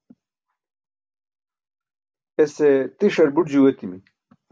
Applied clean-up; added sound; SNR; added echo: none; none; none; none.